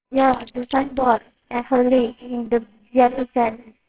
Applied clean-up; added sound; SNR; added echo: neural separator model SepFormer WHAMR!.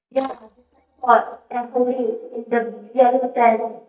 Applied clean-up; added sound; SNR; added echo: neural mask model DeepFilterNet 3.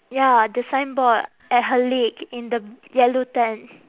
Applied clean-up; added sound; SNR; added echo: none; none; none; none.